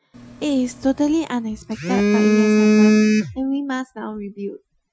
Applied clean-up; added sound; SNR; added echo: classical method Wiener filter.